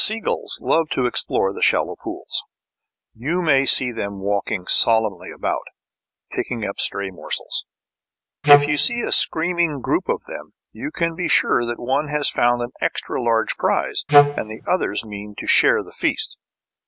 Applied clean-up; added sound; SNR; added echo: none; Wind instrument, woodwind instrument; -5 dB; none.